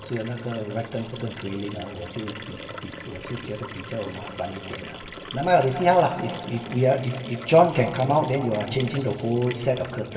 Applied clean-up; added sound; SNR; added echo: none; Liquid; 15 dB; reverberation time 2.5 s.